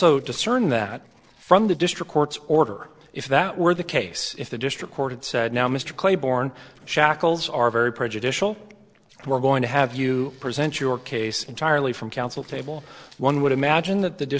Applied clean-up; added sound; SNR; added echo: neural separator model SepFormer DNS4.